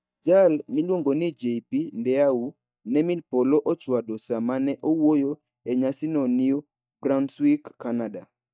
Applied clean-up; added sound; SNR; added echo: neural mask model DeepFilterNet 3.